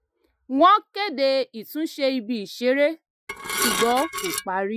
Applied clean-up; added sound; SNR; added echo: classical method Wiener filter.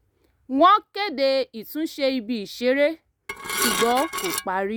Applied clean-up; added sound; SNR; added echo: none; Dishes, pots, and pans / Glass; 4 dB; none.